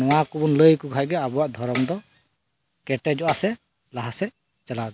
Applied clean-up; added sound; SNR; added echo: none; Tambourine; 17 dB; none.